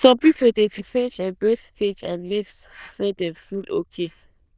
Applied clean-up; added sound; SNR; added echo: neural diffusion model UNIVERSE++.